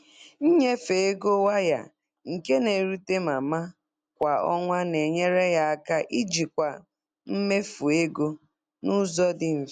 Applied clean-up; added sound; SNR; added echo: none; none; none; none.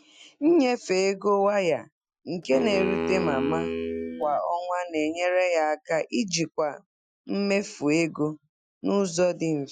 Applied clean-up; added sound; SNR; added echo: classical method Wiener filter.